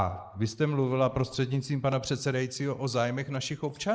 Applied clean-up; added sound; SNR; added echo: neural mask model Resemble Enhance denoiser.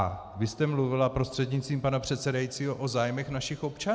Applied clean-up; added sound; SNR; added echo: none; none; none; none.